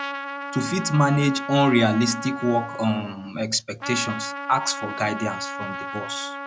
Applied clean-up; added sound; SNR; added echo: none; Trumpet; 9 dB; none.